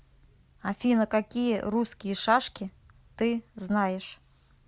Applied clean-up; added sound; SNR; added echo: none; none; none; none.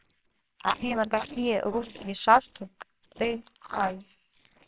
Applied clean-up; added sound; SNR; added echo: neural separator model SepFormer WHAMR!.